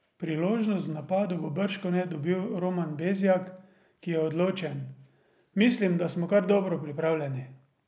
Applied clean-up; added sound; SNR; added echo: none; none; none; none.